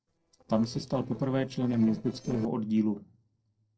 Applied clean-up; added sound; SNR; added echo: neural separator model SepFormer DNS4.